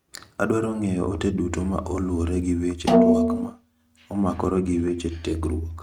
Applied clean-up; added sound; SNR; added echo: neural mask model RNNoise.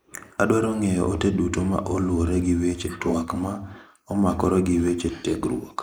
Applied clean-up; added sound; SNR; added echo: neural mask model Resemble Enhance denoiser.